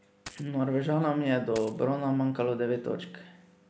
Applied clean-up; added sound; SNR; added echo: none; Coin (dropping); 17 dB; none.